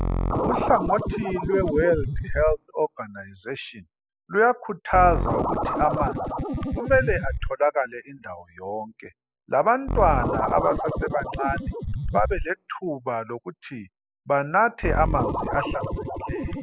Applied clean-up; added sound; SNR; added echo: classical method spectral subtraction.